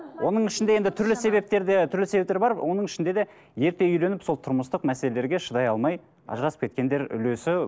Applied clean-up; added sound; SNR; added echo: none; none; none; none.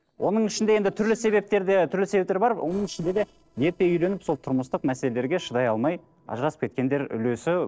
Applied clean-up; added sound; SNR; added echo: neural separator model SepFormer DNS4.